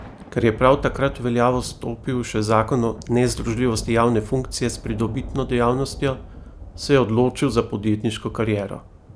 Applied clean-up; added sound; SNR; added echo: none; Thunder; 14 dB; none.